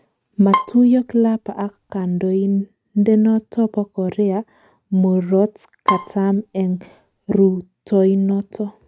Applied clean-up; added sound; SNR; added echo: neural mask model RNNoise.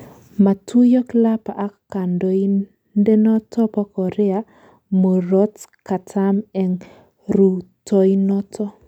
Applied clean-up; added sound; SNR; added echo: none; none; none; none.